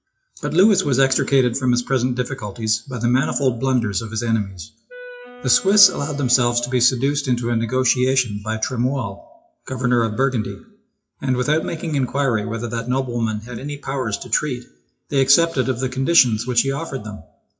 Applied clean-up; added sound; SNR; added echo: classical method WPE with log-MMSE.